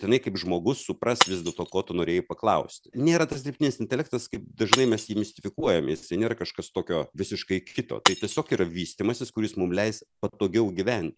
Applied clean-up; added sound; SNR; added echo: none; Shatter; 7 dB; none.